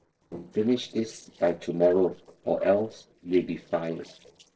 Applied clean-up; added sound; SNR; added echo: neural separator model SepFormer DNS4.